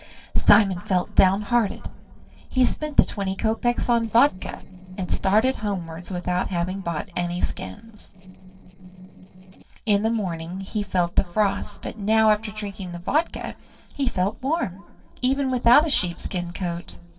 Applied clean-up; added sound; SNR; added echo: neural separator model SepFormer DNS4.